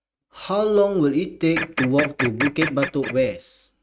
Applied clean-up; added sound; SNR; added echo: neural mask model RNNoise.